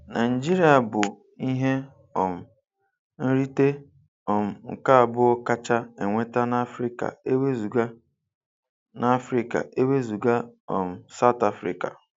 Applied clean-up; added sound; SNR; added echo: none; none; none; none.